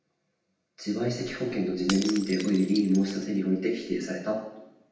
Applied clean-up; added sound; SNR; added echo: none; Shatter / Crushing; 14 dB; reverberation time 0.8 s.